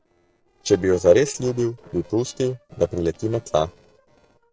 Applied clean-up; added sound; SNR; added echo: neural separator model SepFormer DNS4.